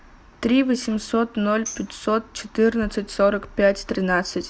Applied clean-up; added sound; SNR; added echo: none; Tambourine; 18 dB; none.